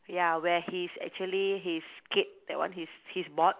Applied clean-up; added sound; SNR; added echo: none; none; none; none.